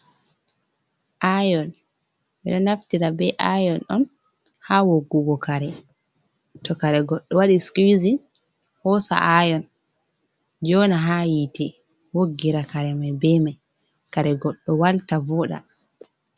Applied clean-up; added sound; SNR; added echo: none; none; none; none.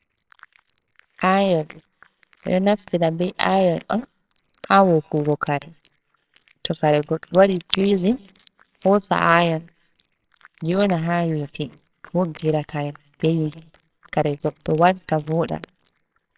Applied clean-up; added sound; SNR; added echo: neural separator model SepFormer WHAMR!.